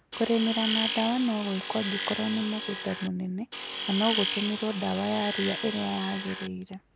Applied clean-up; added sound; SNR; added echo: none; Tools; 4 dB; none.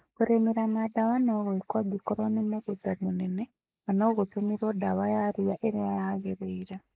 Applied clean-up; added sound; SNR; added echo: neural mask model Resemble Enhance denoiser.